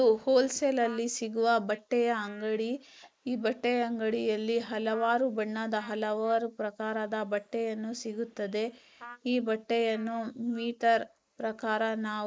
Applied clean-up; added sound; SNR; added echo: neural mask model Resemble Enhance denoiser.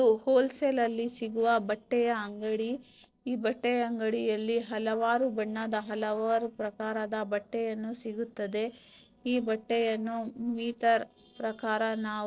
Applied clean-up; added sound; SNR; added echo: neural separator model SepFormer DNS4.